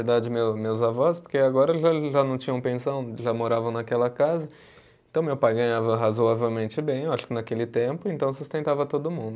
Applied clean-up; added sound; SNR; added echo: none; none; none; none.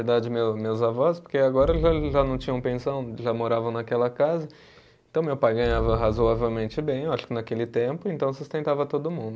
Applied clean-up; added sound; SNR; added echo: none; Explosion; 13 dB; none.